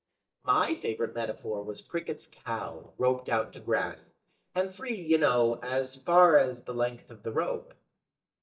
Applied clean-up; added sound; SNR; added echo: neural mask model DeepFilterNet 3.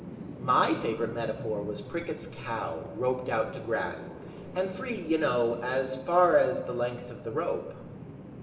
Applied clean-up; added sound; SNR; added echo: none; Bird vocalization, bird call, bird song; 12 dB; reverberation time 1.0 s.